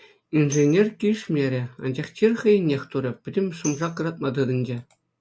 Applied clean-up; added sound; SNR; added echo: none; Tambourine; 19 dB; none.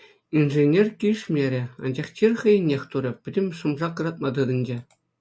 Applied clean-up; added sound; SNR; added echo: none; none; none; none.